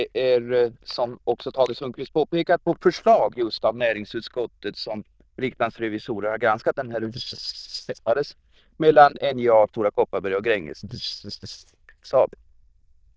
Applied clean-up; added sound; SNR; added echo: neural diffusion model UNIVERSE++.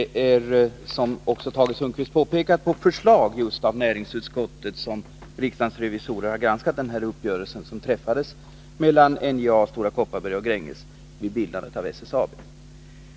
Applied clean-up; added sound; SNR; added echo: none; none; none; none.